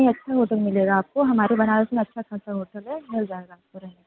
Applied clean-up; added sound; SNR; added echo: none; none; none; none.